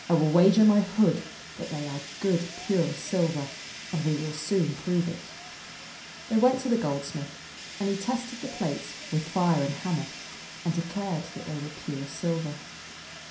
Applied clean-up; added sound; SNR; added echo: none; Fire; 14 dB; reverberation time 0.5 s.